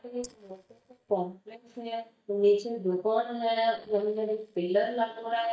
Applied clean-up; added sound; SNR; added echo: neural mask model DeepFilterNet 3.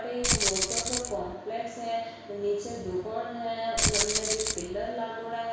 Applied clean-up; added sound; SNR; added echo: none; Rattle (instrument); -5 dB; reverberation time 1.1 s.